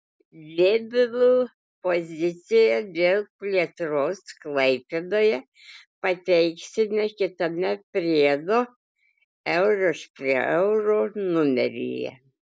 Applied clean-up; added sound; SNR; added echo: none; none; none; none.